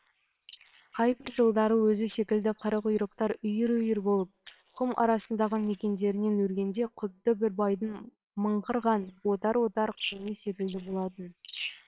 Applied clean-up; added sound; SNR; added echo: neural separator model SepFormer WHAM!.